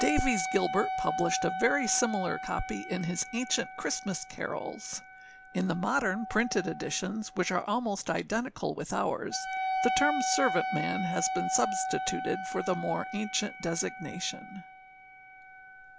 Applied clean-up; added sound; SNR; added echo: none; Wind instrument, woodwind instrument; 5 dB; none.